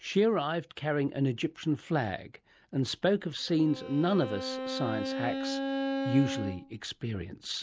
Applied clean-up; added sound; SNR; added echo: none; Bowed string instrument; 4 dB; none.